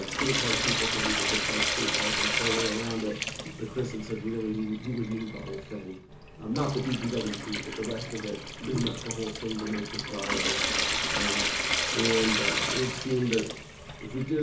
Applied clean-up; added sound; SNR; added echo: none; Trickle, dribble / Sink (filling or washing) / Water tap, faucet; -1 dB; reverberation time 0.7 s.